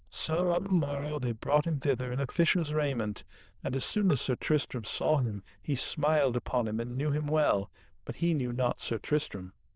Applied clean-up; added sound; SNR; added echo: neural diffusion model UNIVERSE++.